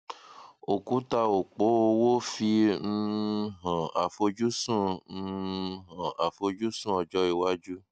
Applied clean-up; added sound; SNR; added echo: none; none; none; none.